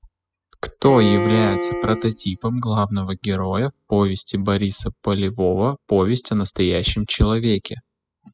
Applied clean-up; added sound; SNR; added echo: classical method spectral subtraction.